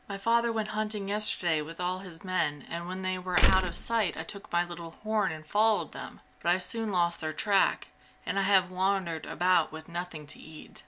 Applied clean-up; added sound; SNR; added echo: none; Slam; -3 dB; none.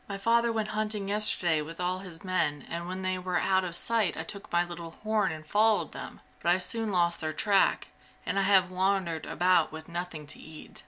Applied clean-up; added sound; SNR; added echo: none; none; none; none.